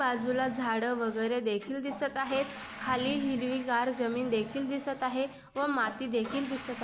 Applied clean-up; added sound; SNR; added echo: none; Toilet flush / Water; 13 dB; none.